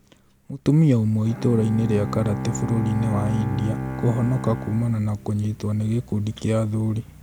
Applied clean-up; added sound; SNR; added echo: none; Bowed string instrument; 9 dB; none.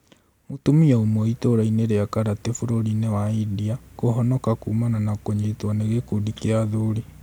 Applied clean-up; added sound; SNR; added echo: none; none; none; none.